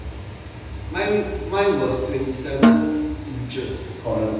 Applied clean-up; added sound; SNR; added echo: none; Snare drum; -2 dB; reverberation time 1.1 s.